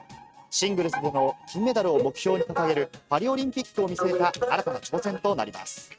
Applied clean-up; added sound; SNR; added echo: neural mask model RNNoise.